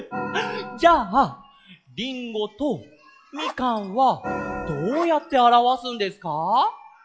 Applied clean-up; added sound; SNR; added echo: classical method log-MMSE.